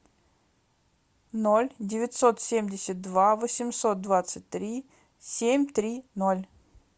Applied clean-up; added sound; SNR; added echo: none; none; none; none.